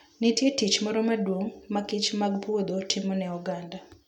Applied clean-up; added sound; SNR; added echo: none; none; none; none.